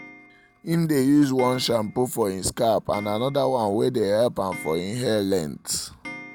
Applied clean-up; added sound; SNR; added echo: none; Clock; 20 dB; none.